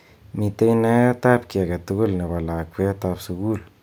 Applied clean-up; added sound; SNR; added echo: none; none; none; none.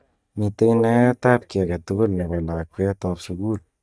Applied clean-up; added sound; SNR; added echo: neural mask model DeepFilterNet 3.